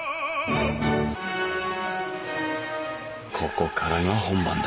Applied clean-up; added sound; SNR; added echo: none; none; none; none.